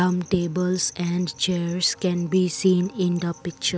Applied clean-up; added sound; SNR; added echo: none; none; none; none.